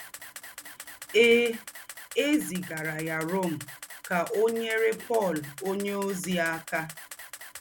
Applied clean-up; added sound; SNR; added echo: none; Camera; 15 dB; none.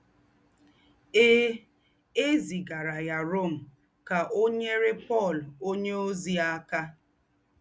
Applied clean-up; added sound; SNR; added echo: none; none; none; none.